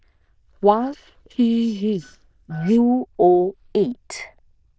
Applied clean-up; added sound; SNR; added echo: neural diffusion model UNIVERSE++.